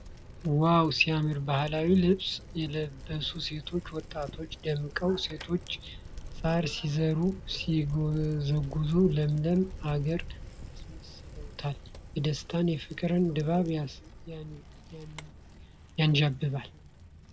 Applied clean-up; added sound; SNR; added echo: none; Bicycle; 14 dB; none.